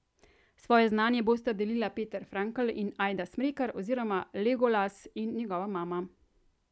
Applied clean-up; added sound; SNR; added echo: none; none; none; none.